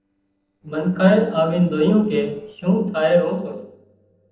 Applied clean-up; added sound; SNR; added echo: neural separator model SepFormer DNS4.